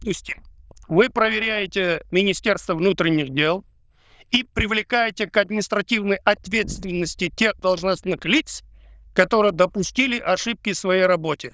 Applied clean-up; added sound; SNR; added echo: neural diffusion model UNIVERSE++.